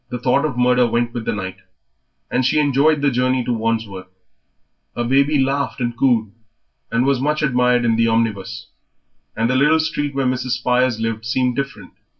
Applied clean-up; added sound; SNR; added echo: none; none; none; reverberation time 0.2 s.